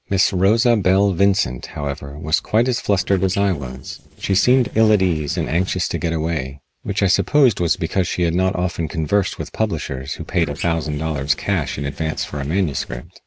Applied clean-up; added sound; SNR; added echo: neural separator model SepFormer DNS4.